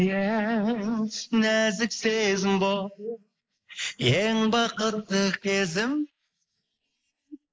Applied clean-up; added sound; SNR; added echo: neural mask model Resemble Enhance denoiser.